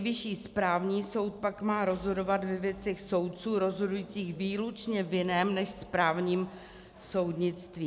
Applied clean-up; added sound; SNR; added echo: none; none; none; none.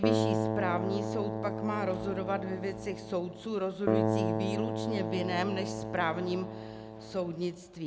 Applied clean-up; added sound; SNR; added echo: none; Keyboard (musical); -1 dB; none.